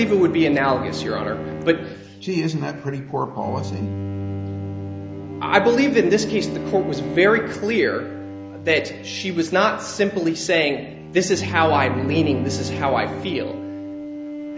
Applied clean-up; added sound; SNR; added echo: none; Bowed string instrument + Bowed string instrument; 8 dB; none.